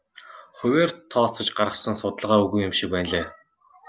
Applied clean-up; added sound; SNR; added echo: none; none; none; none.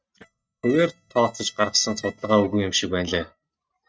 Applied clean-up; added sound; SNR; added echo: neural mask model RNNoise.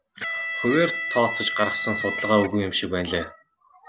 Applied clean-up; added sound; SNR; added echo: none; Electric guitar; 5 dB; none.